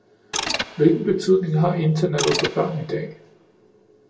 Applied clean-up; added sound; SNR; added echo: none; Mechanisms; 9 dB; reverberation time 0.2 s.